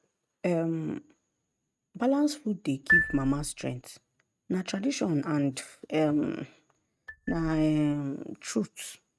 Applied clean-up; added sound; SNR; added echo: neural mask model RNNoise.